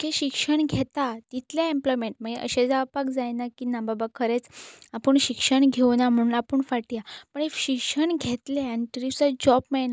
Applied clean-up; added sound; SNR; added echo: none; none; none; none.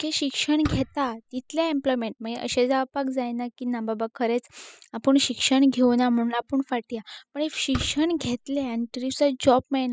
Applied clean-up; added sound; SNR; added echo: classical method spectral subtraction.